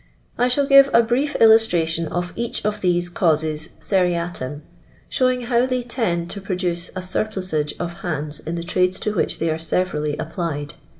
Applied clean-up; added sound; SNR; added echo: none; none; none; reverberation time 0.4 s.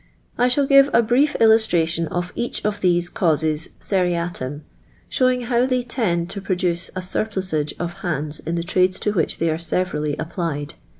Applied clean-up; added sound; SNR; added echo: none; none; none; none.